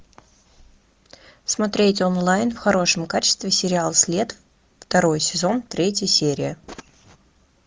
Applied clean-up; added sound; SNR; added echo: none; none; none; none.